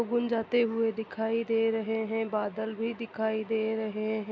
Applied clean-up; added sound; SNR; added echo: none; none; none; none.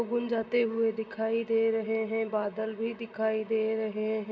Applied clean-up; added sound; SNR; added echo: none; none; none; reverberation time 1.9 s.